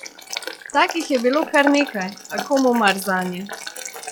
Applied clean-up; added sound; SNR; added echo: classical method log-MMSE.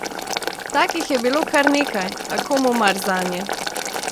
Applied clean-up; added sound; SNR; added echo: none; Boiling; 4 dB; none.